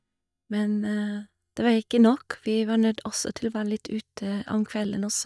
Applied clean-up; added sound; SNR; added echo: neural mask model DeepFilterNet 3.